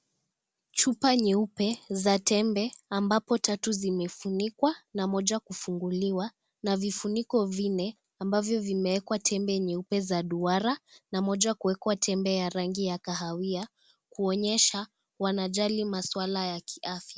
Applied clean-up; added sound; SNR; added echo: none; none; none; none.